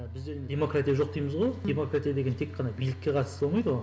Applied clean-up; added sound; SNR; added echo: none; Telephone; 12 dB; none.